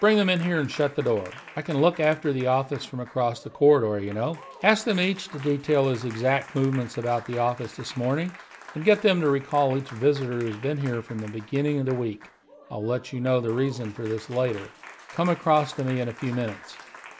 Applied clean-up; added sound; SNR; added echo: none; Applause; 20 dB; none.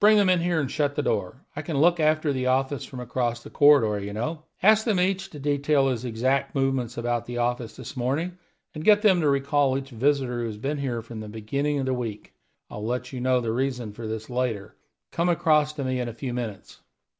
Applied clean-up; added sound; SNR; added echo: none; none; none; none.